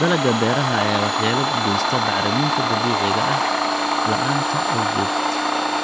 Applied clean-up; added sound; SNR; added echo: none; Domestic sounds, home sounds; -4 dB; none.